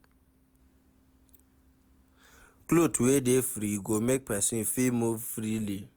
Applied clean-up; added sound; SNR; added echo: none; none; none; none.